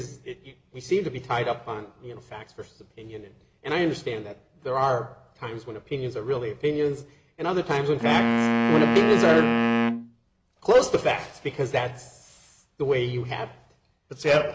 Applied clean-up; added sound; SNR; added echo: none; Wind instrument, woodwind instrument; -3 dB; none.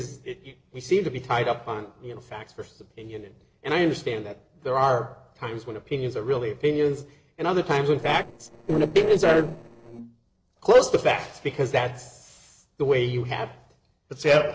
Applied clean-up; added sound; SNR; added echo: neural separator model SepFormer DNS4.